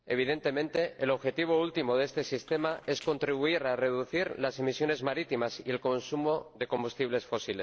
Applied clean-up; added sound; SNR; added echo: neural separator model SepFormer DNS4.